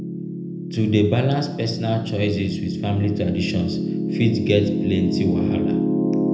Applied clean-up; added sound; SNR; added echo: none; Piano; 1 dB; reverberation time 0.7 s.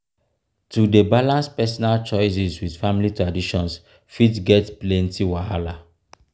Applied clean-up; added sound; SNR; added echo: none; none; none; none.